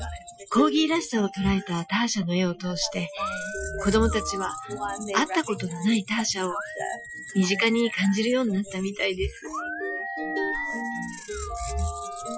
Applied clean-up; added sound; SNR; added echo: classical method Wiener filter.